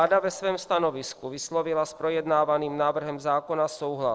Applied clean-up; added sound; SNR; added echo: neural separator model SepFormer DNS4.